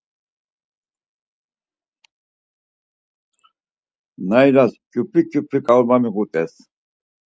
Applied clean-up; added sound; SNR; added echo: none; none; none; none.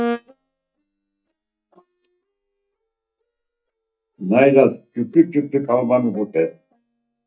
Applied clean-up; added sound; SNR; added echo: neural mask model DeepFilterNet 3.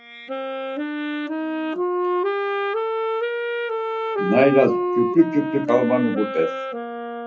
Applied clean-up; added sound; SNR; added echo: classical method WPE with log-MMSE.